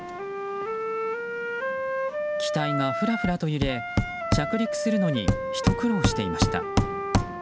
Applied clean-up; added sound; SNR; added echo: none; Wind instrument, woodwind instrument + Hammer; -3 dB; none.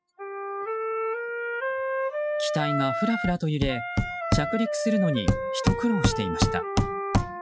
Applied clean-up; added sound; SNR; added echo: classical method Wiener filter.